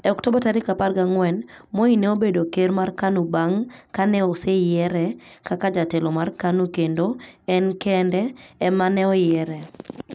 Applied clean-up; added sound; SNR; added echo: none; none; none; none.